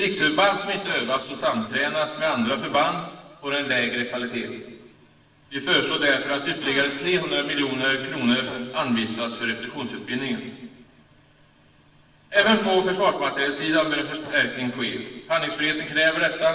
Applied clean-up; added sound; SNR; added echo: neural separator model SepFormer DNS4.